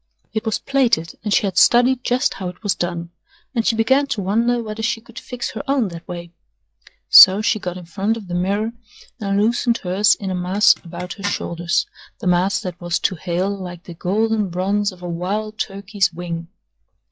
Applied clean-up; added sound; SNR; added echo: classical method log-MMSE.